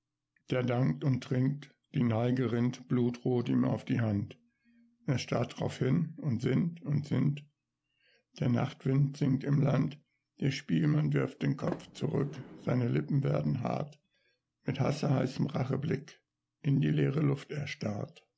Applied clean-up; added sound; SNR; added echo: none; Sliding door; 16 dB; none.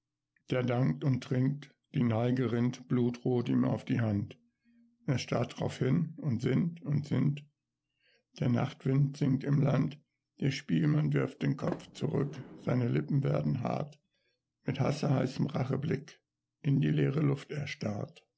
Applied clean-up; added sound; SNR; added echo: neural separator model SepFormer DNS4.